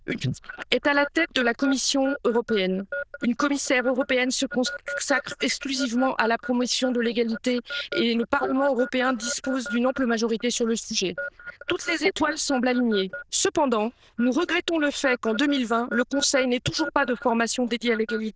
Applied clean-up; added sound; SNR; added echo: neural diffusion model UNIVERSE++.